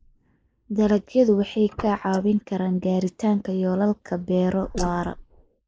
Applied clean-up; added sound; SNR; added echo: neural mask model Resemble Enhance denoiser.